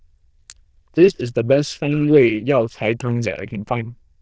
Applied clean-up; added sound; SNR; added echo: neural diffusion model UNIVERSE++.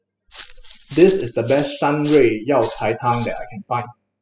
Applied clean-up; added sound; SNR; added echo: classical method spectral subtraction.